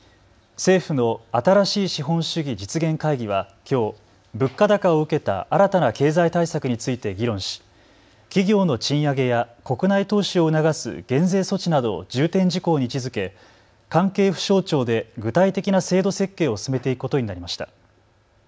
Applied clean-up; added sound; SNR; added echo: none; none; none; none.